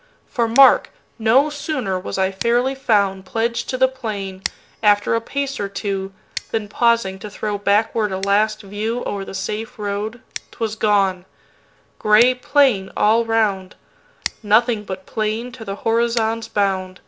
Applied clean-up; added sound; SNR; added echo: none; Scissors; 19 dB; none.